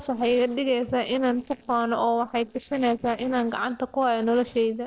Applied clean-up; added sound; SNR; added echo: neural separator model SepFormer DNS4.